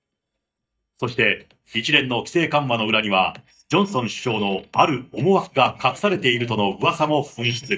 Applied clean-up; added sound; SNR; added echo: neural mask model DeepFilterNet 3.